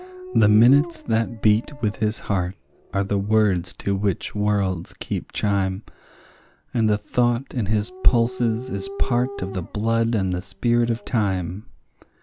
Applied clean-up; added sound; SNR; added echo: none; Dog; 18 dB; none.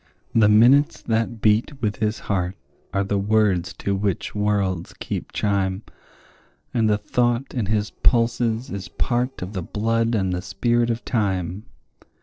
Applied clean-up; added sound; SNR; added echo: neural separator model SepFormer DNS4.